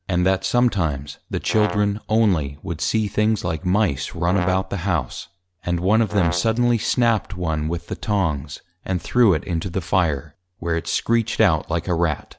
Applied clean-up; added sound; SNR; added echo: none; Brass instrument; 10 dB; none.